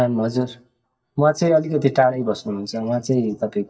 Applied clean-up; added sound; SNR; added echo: neural mask model DeepFilterNet 3.